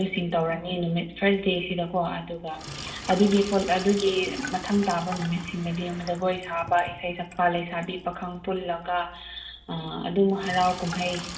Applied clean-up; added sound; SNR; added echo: none; Sink (filling or washing); 14 dB; reverberation time 0.7 s.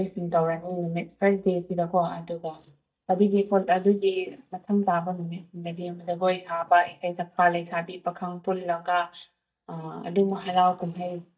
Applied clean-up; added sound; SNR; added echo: neural mask model DeepFilterNet 3.